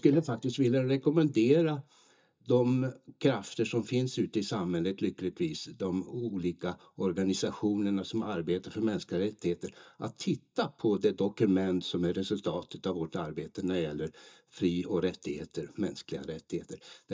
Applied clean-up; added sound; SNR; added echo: neural mask model DeepFilterNet 3.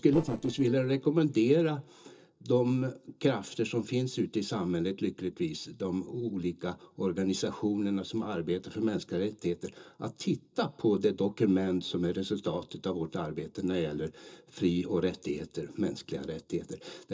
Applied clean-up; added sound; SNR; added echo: neural separator model SepFormer DNS4.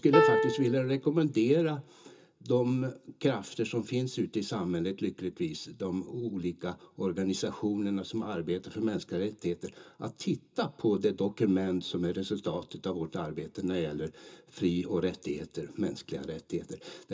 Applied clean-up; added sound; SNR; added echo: none; Piano; -3 dB; reverberation time 0.2 s.